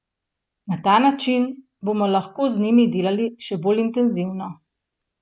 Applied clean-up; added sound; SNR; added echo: none; none; none; none.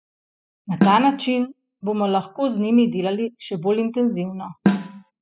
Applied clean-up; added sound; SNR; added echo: classical method spectral subtraction.